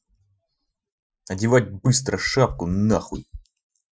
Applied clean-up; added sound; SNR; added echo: classical method Wiener filter.